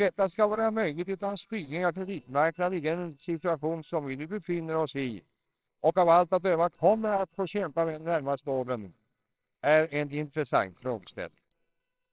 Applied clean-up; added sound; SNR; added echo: neural separator model SepFormer WHAMR!.